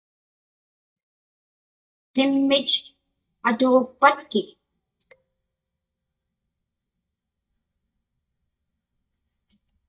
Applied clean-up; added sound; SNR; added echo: neural mask model DeepFilterNet 3.